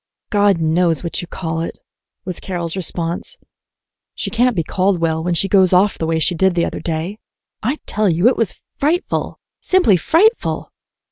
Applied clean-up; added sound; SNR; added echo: none; none; none; none.